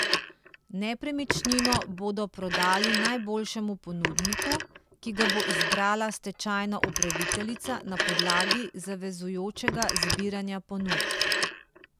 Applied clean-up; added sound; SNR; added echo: none; Telephone; -1 dB; none.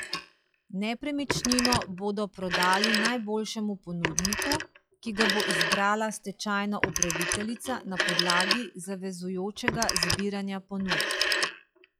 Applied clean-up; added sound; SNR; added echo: classical method log-MMSE.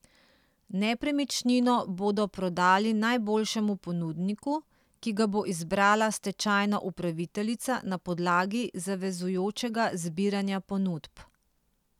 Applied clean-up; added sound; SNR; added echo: none; none; none; none.